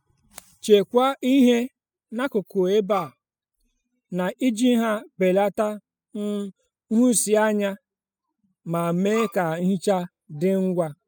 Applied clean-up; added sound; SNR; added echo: classical method spectral subtraction.